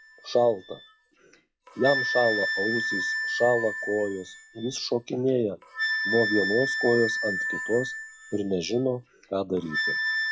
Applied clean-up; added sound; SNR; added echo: classical method log-MMSE.